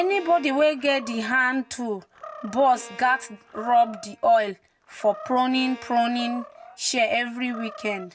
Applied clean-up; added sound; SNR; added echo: none; Bowed string instrument + Animal; 19 dB; none.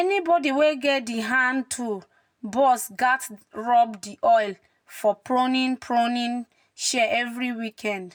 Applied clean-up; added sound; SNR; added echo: none; none; none; none.